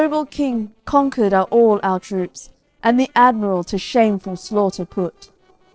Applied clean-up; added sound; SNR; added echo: neural separator model SepFormer DNS4.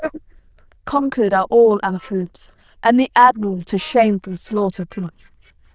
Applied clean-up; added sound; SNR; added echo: neural diffusion model UNIVERSE++.